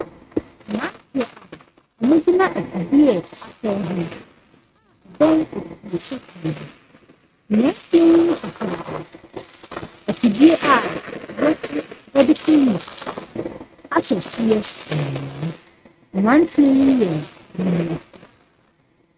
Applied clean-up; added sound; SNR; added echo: neural mask model RNNoise.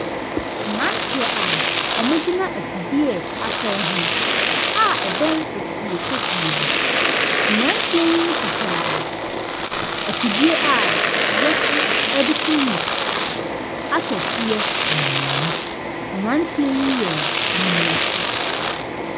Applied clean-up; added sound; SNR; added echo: none; Domestic sounds, home sounds; -4 dB; none.